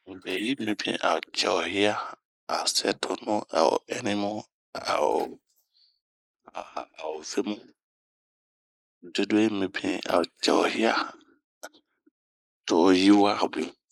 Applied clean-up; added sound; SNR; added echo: neural mask model Resemble Enhance denoiser.